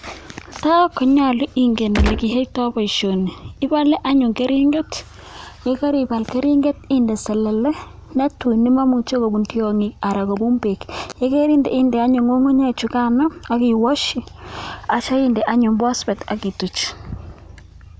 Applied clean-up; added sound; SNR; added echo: none; Gunshot, gunfire; 0 dB; none.